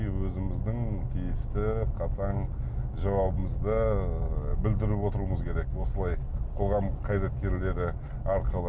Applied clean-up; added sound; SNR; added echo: none; none; none; none.